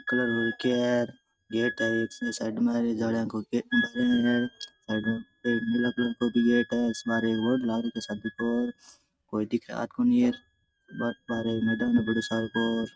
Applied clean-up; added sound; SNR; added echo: neural mask model RNNoise.